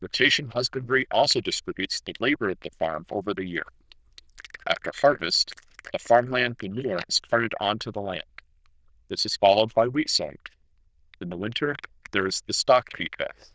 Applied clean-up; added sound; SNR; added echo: neural diffusion model UNIVERSE++.